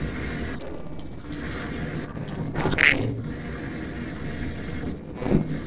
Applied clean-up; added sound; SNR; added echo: neural separator model SepFormer DNS4.